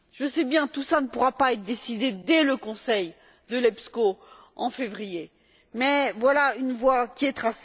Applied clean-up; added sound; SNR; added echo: none; none; none; none.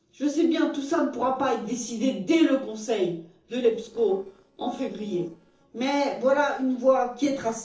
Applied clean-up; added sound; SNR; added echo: neural separator model SepFormer DNS4.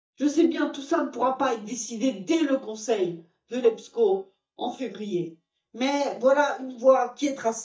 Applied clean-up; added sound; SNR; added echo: neural mask model DeepFilterNet 3.